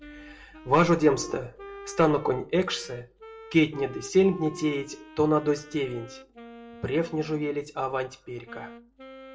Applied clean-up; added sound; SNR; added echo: none; Wind instrument, woodwind instrument; 18 dB; reverberation time 0.2 s.